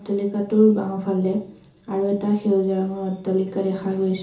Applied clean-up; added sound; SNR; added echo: none; none; none; reverberation time 0.7 s.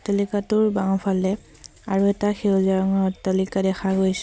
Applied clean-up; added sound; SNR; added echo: none; none; none; none.